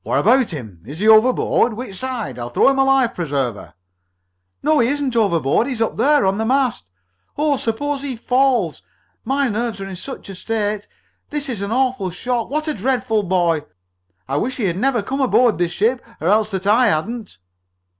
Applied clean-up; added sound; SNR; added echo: none; none; none; none.